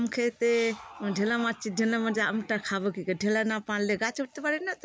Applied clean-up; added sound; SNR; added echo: none; none; none; none.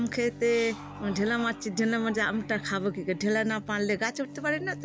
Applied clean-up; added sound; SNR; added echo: none; Bowed string instrument; 15 dB; none.